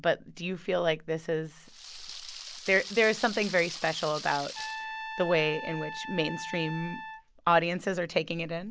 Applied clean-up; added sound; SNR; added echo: none; Rain + Trumpet; 10 dB; none.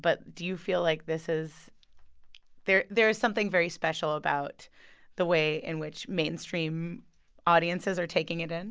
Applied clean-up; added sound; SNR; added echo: none; none; none; none.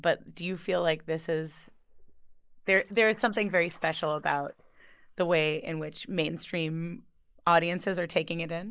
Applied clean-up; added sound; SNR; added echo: neural mask model Resemble Enhance denoiser.